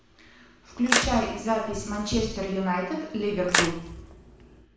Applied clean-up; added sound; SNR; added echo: none; Splash, splatter; 1 dB; reverberation time 0.7 s.